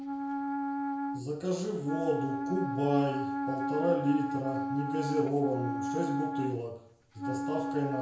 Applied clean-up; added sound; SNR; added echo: none; Wind instrument, woodwind instrument; 1 dB; reverberation time 0.5 s.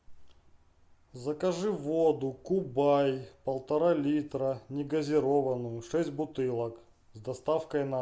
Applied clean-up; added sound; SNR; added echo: none; none; none; none.